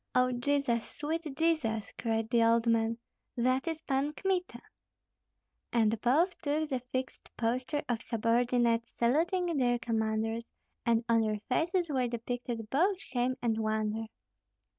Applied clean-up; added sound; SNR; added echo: none; none; none; none.